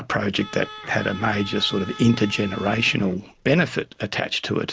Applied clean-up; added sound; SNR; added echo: none; Bowed string instrument; 16 dB; none.